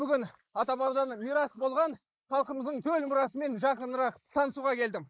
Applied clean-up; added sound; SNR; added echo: neural mask model Resemble Enhance denoiser.